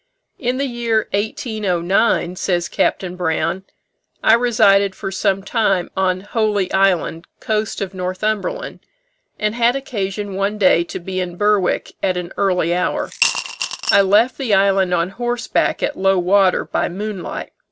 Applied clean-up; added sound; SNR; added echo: none; Coin (dropping) / Glass; 4 dB; none.